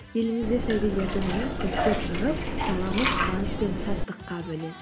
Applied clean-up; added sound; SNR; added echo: none; Liquid; -1 dB; none.